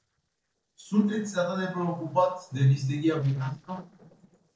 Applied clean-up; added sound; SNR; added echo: neural separator model SepFormer DNS4.